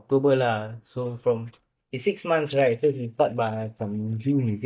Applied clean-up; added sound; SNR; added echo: neural mask model DeepFilterNet 3.